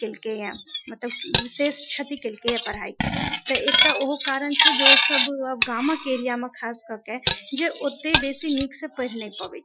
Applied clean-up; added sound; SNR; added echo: classical method Wiener filter.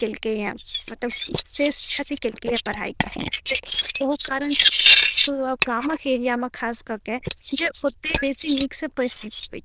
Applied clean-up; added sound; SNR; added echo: neural diffusion model UNIVERSE++.